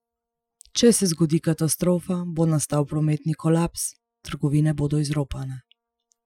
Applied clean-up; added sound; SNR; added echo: classical method Wiener filter.